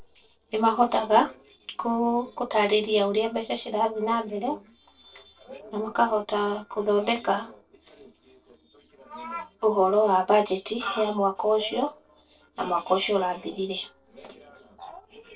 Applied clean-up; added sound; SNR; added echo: neural separator model SepFormer DNS4.